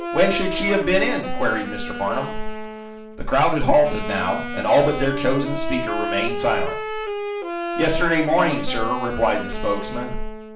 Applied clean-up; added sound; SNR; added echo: none; Wind instrument, woodwind instrument; 7 dB; reverberation time 0.4 s.